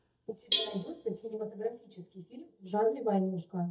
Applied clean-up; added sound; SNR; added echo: neural mask model DeepFilterNet 3.